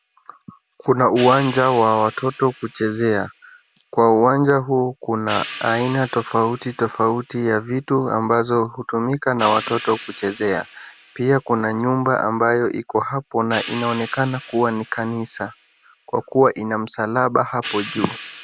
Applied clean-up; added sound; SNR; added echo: none; Hi-hat; 14 dB; none.